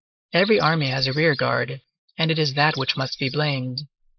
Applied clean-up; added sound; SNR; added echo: neural mask model Resemble Enhance denoiser.